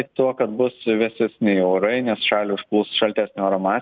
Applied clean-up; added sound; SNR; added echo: none; none; none; none.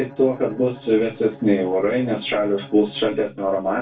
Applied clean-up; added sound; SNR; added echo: none; Bowed string instrument; 20 dB; reverberation time 0.2 s.